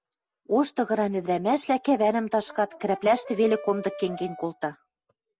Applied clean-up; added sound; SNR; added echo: none; Brass instrument; 15 dB; none.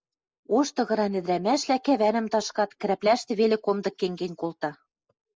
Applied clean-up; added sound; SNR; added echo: neural mask model Resemble Enhance denoiser.